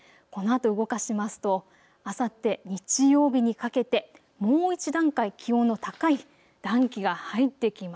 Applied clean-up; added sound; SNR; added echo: none; none; none; none.